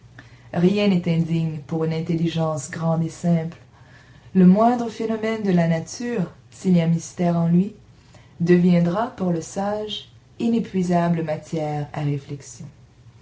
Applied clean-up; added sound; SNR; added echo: none; none; none; none.